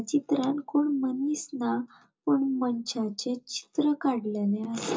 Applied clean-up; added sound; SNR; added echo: none; none; none; reverberation time 0.2 s.